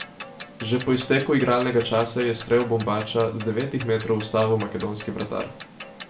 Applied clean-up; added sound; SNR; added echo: none; Clock; 15 dB; reverberation time 0.3 s.